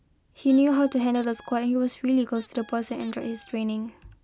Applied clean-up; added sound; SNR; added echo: none; Squeak; 19 dB; none.